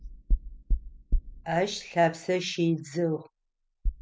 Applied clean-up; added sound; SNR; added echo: none; Knock; 1 dB; none.